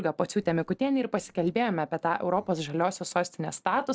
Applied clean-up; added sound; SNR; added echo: neural separator model SepFormer DNS4.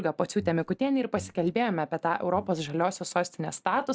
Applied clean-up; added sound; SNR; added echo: neural mask model DeepFilterNet 3.